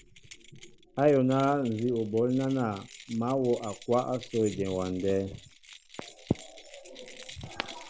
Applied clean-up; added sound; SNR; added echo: none; Keys jangling; 19 dB; none.